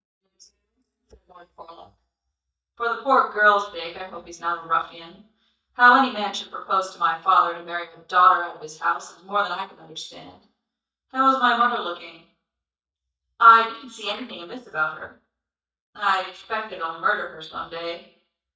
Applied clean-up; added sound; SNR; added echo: neural mask model DeepFilterNet 3.